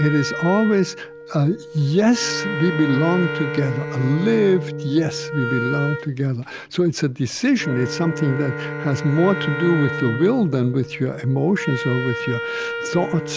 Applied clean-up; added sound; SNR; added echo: none; Bowed string instrument + Wind instrument, woodwind instrument; 8 dB; none.